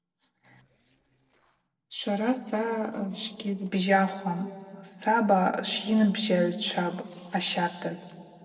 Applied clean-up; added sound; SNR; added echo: neural separator model SepFormer DNS4.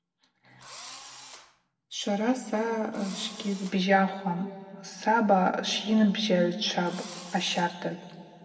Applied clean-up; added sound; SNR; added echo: none; Engine / Drill; 18 dB; reverberation time 2.0 s.